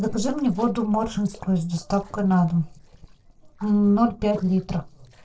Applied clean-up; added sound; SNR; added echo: neural separator model SepFormer DNS4.